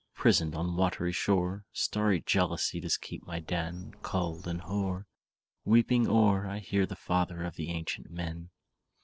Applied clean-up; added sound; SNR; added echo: neural separator model SepFormer DNS4.